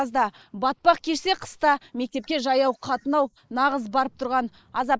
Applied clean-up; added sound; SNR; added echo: neural mask model Resemble Enhance denoiser.